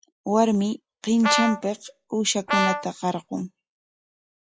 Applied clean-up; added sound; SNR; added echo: classical method log-MMSE.